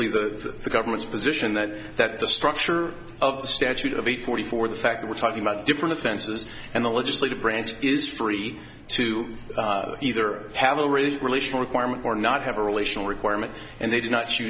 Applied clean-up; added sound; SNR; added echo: none; none; none; none.